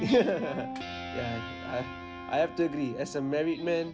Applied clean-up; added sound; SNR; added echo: none; Guitar; 10 dB; none.